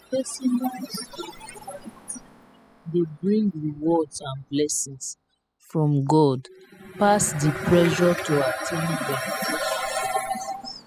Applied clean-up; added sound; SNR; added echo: classical method spectral subtraction.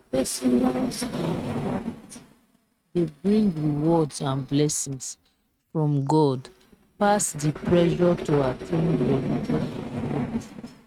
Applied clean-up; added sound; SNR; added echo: neural mask model RNNoise.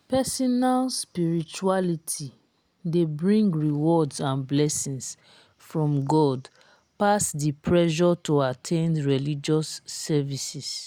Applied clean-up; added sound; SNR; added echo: none; none; none; none.